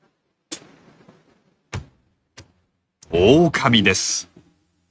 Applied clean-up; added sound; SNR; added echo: neural mask model RNNoise.